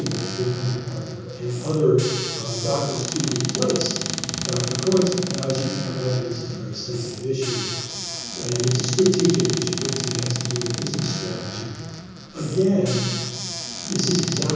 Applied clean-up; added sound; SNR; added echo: none; Squeak / Cupboard open or close; 6 dB; reverberation time 1.3 s.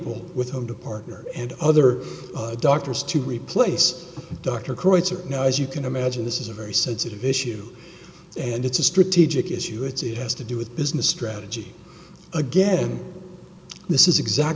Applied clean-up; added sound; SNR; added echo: none; none; none; none.